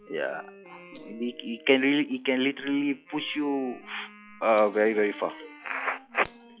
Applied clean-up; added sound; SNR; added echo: classical method log-MMSE.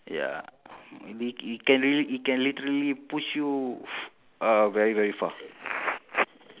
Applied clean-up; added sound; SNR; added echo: none; none; none; none.